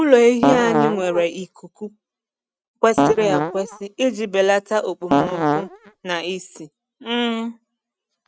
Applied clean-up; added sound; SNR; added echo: neural mask model RNNoise.